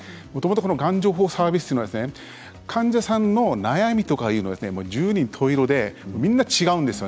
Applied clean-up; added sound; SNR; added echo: none; none; none; none.